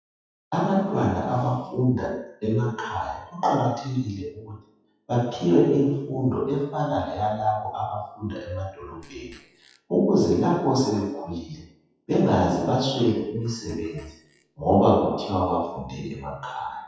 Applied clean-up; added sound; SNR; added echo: classical method WPE with log-MMSE.